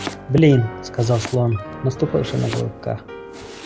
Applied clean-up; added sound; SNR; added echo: none; Piano + Domestic sounds, home sounds; 13 dB; none.